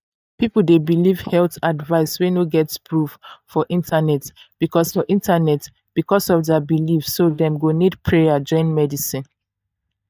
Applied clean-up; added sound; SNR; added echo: neural mask model DeepFilterNet 3.